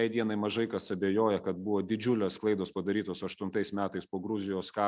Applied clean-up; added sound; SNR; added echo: none; none; none; none.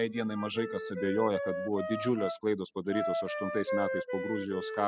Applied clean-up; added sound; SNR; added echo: classical method spectral subtraction.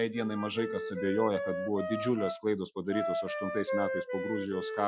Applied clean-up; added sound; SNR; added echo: classical method Wiener filter.